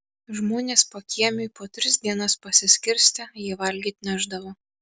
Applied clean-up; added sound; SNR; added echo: none; none; none; none.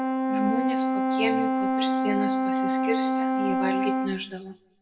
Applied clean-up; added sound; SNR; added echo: none; Brass instrument; -5 dB; reverberation time 0.5 s.